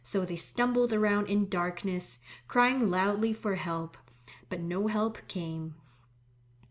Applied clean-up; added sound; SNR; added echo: none; none; none; none.